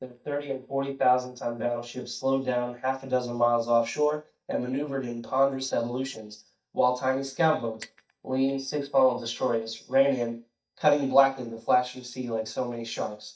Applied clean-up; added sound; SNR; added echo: neural mask model DeepFilterNet 3.